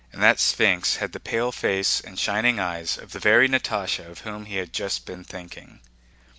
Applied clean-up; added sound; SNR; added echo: none; none; none; none.